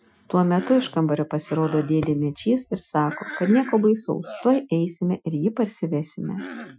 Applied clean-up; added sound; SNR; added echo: classical method Wiener filter.